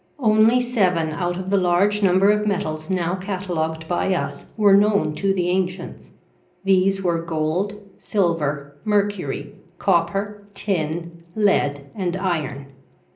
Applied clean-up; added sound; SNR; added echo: none; Chime; 18 dB; reverberation time 0.5 s.